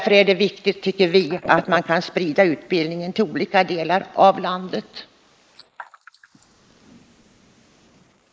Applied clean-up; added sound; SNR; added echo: neural mask model Resemble Enhance denoiser.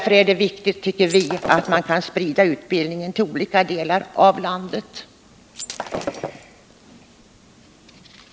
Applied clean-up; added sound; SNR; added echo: none; Shatter; 11 dB; none.